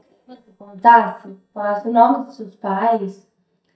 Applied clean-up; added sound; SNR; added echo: neural mask model DeepFilterNet 3.